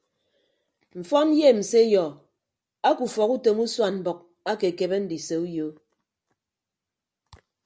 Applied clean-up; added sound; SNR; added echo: none; none; none; none.